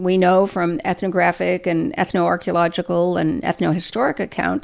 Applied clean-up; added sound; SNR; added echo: none; none; none; none.